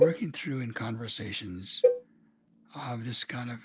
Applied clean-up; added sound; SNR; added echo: none; Cowbell; -4 dB; none.